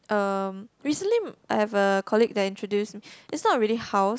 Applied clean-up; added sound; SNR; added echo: none; none; none; none.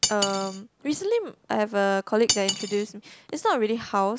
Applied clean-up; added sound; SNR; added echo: none; Cutlery, silverware; 7 dB; none.